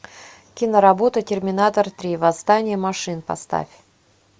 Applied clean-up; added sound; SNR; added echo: none; none; none; none.